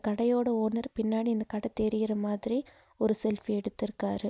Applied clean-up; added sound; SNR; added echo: none; none; none; none.